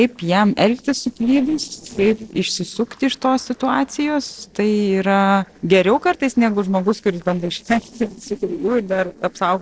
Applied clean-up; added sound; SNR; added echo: neural separator model SepFormer DNS4.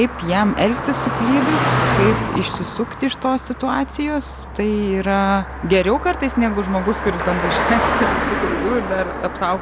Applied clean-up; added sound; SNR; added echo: none; Car passing by; 3 dB; none.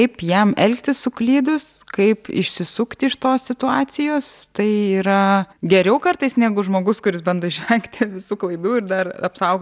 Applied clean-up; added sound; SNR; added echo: none; none; none; none.